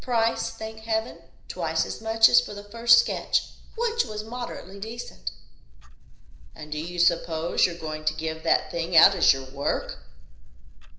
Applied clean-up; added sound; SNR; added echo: none; Clock; 11 dB; reverberation time 0.5 s.